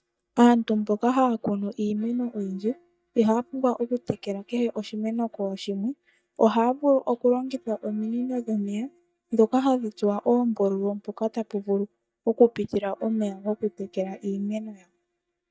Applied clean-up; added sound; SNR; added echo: neural mask model DeepFilterNet 3.